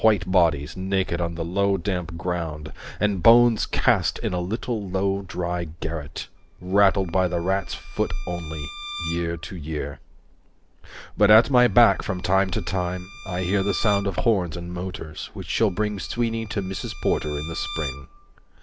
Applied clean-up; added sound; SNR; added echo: none; Bowed string instrument; 17 dB; none.